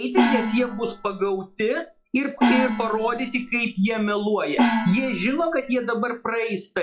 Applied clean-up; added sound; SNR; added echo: classical method log-MMSE.